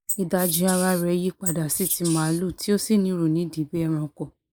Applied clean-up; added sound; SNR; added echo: neural mask model Resemble Enhance denoiser.